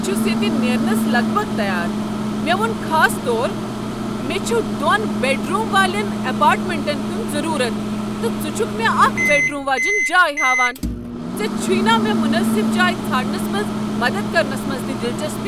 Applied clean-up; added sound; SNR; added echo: none; Microwave oven; 0 dB; none.